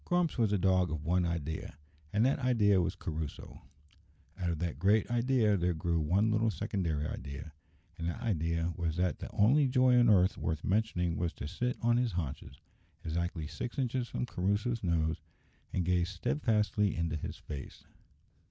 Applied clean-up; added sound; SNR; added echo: none; none; none; none.